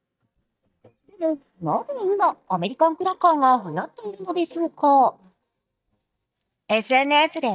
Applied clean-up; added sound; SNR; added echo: neural mask model DeepFilterNet 3.